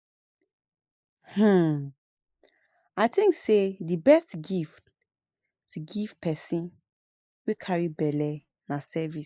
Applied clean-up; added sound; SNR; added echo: neural mask model Resemble Enhance denoiser.